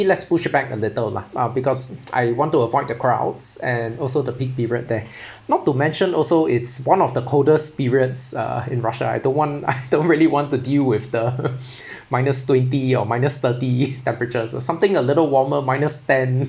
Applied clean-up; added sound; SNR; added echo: none; none; none; none.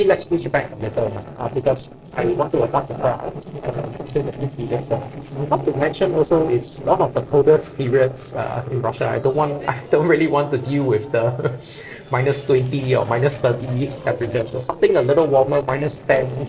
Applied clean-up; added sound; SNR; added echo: neural separator model SepFormer DNS4.